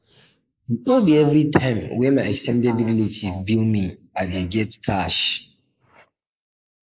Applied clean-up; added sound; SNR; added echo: neural mask model Resemble Enhance denoiser.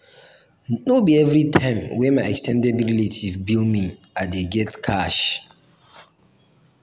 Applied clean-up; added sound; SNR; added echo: none; none; none; none.